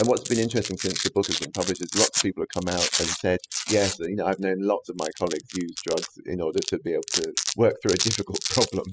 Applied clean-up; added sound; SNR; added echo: classical method spectral subtraction.